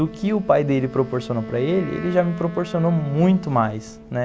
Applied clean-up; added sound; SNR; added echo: none; Wind instrument, woodwind instrument; 16 dB; none.